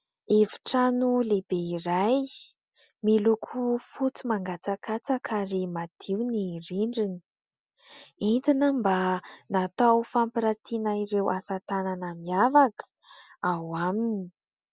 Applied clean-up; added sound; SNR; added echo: none; none; none; none.